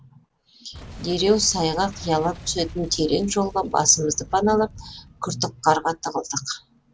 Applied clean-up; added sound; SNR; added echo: none; Boom; 18 dB; none.